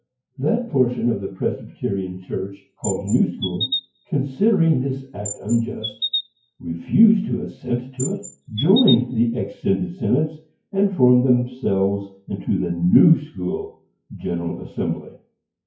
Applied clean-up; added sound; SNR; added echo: classical method WPE with log-MMSE.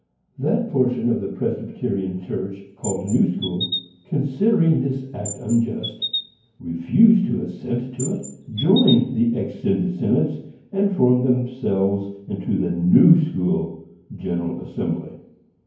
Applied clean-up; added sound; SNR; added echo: none; Chirp, tweet; 10 dB; reverberation time 0.9 s.